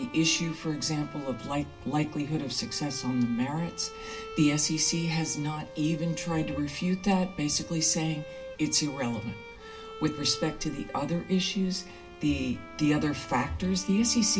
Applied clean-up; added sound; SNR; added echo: none; Bowed string instrument; 15 dB; reverberation time 0.3 s.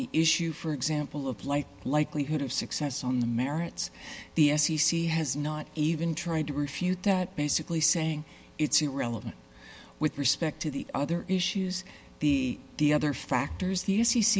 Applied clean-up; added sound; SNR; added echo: none; none; none; none.